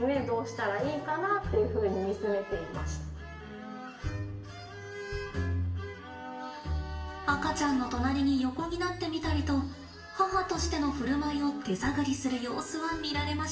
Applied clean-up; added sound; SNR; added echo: none; none; none; reverberation time 0.7 s.